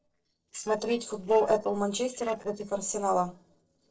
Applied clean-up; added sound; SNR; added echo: neural separator model SepFormer DNS4.